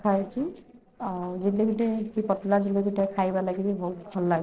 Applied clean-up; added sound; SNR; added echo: neural separator model SepFormer DNS4.